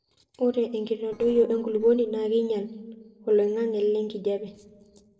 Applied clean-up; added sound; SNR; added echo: neural separator model SepFormer DNS4.